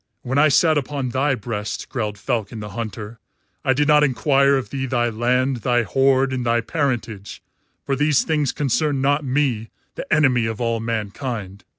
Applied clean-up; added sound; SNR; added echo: none; none; none; none.